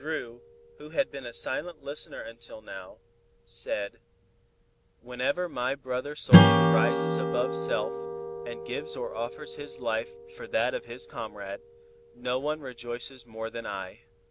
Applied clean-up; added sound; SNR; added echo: none; Strum; -4 dB; none.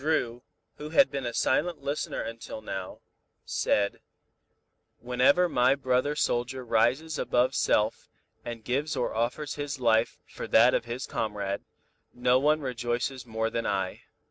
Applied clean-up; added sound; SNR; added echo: none; none; none; none.